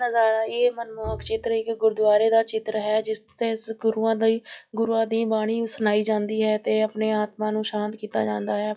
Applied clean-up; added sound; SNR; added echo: classical method log-MMSE.